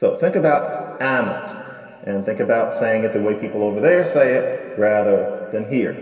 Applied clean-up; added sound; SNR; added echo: none; none; none; reverberation time 2.4 s.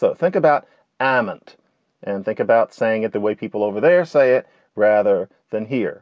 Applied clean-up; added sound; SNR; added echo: none; none; none; none.